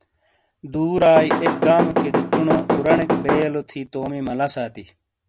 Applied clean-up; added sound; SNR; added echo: none; Knock / Wood; -1 dB; none.